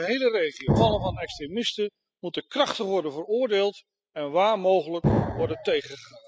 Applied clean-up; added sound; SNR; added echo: classical method spectral subtraction.